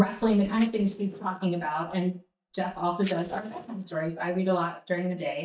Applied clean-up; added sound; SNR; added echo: neural mask model DeepFilterNet 3.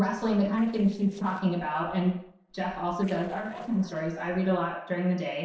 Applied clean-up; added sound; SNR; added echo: neural separator model SepFormer DNS4.